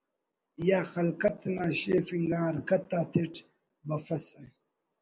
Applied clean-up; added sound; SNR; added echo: none; none; none; none.